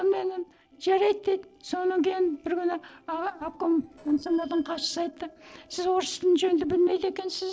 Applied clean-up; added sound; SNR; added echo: neural separator model SepFormer DNS4.